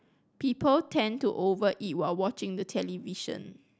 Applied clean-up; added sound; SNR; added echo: none; none; none; none.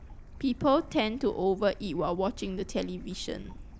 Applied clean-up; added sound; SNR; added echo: none; Stream / Bird; 15 dB; none.